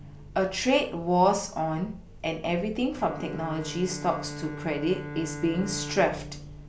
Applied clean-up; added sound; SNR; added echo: none; Bowed string instrument; 13 dB; none.